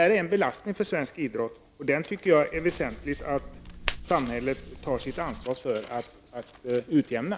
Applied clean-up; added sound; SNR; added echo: none; Hands; 10 dB; none.